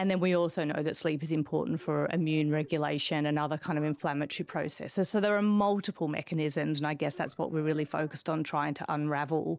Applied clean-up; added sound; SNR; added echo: neural separator model SepFormer DNS4.